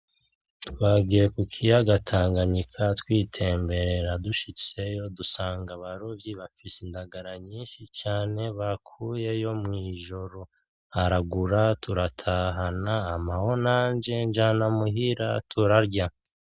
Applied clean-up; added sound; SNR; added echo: none; none; none; none.